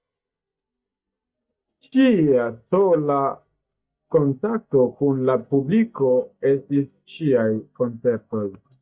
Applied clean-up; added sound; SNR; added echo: neural mask model DeepFilterNet 3.